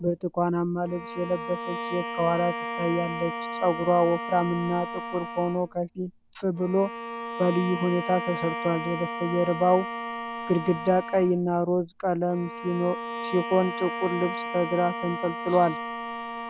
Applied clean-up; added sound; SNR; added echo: none; Bowed string instrument; 8 dB; none.